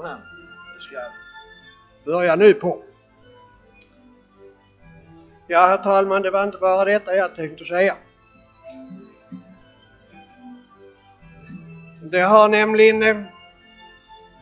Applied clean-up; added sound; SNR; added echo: classical method log-MMSE.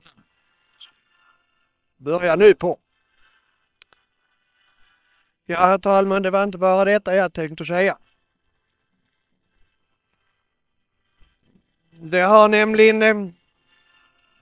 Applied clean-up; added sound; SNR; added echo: neural separator model SepFormer WHAM!.